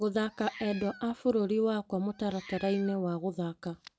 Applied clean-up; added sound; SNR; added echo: none; Meow; 20 dB; none.